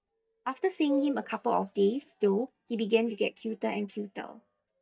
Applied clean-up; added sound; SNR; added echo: neural mask model DeepFilterNet 3.